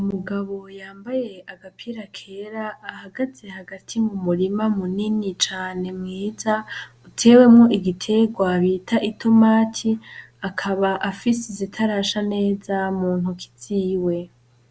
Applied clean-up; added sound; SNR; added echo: none; none; none; none.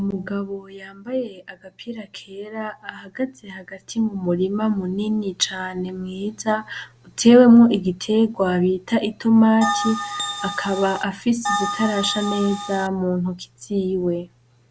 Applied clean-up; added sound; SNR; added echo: none; Bell; 5 dB; none.